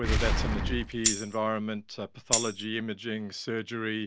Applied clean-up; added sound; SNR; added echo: none; Tambourine + Boom; -2 dB; none.